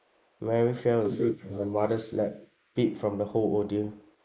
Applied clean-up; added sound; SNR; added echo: neural mask model Resemble Enhance denoiser.